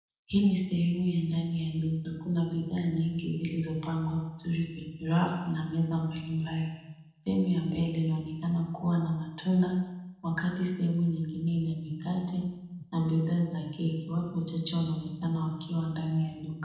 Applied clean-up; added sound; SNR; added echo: neural separator model SepFormer DNS4.